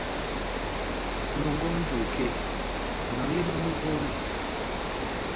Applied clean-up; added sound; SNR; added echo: none; Water; -3 dB; none.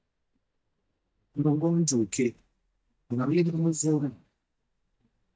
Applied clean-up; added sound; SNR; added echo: neural mask model DeepFilterNet 3.